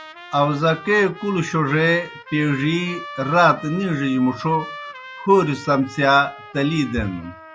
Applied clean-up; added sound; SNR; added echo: none; Trumpet; 17 dB; none.